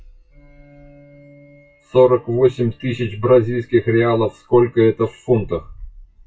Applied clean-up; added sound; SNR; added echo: classical method WPE with log-MMSE.